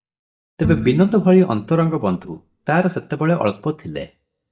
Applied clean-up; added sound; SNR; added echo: neural mask model DeepFilterNet 3.